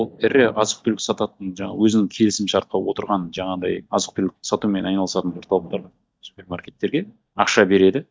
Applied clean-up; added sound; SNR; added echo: neural mask model DeepFilterNet 3.